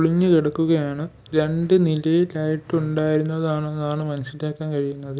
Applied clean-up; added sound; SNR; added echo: none; none; none; none.